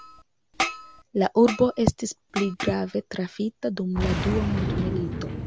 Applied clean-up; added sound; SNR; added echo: none; Boom; 5 dB; none.